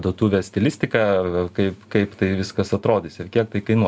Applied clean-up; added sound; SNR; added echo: none; none; none; none.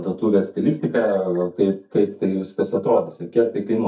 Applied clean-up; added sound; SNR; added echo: neural mask model DeepFilterNet 3.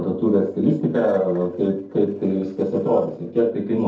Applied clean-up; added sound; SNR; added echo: neural separator model SepFormer DNS4.